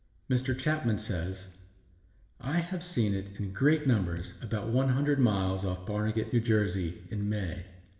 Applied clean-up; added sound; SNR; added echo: none; Bass drum; 15 dB; reverberation time 1.0 s.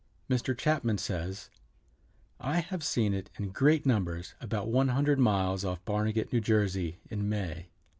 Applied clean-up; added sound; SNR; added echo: none; none; none; none.